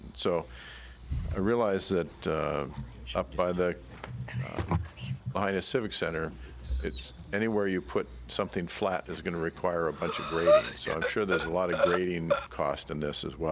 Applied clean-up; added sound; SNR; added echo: none; Breathing; -2 dB; none.